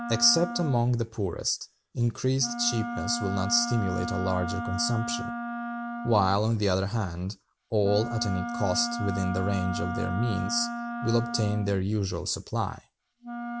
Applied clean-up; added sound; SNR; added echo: none; Wind instrument, woodwind instrument; 7 dB; none.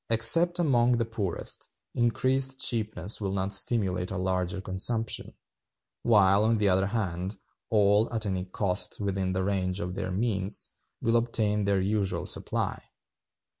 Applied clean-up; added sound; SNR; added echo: none; none; none; none.